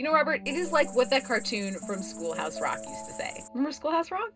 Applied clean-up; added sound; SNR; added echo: none; Cricket; 14 dB; reverberation time 0.2 s.